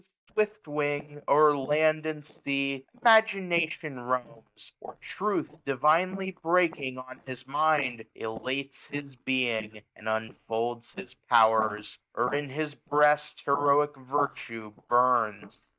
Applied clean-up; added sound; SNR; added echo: neural mask model DeepFilterNet 3.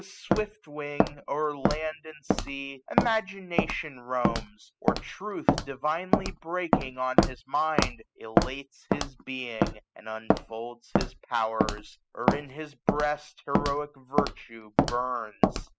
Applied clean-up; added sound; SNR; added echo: classical method spectral subtraction.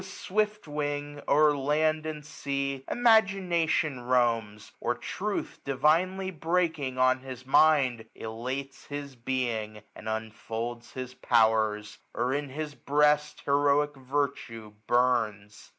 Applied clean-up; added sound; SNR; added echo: none; none; none; none.